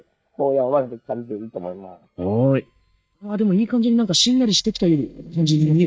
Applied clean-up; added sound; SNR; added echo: neural mask model DeepFilterNet 3.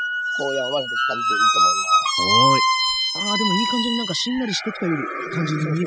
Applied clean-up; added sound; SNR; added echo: classical method spectral subtraction.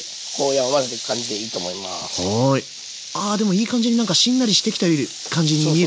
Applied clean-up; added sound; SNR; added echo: none; none; none; none.